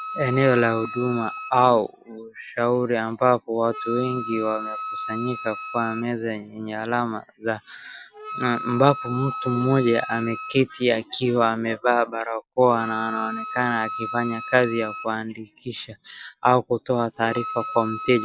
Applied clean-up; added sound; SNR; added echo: none; Wind instrument, woodwind instrument; 11 dB; none.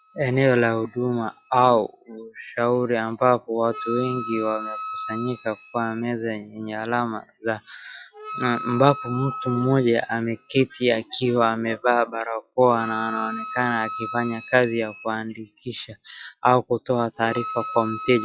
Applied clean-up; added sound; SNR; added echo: classical method log-MMSE.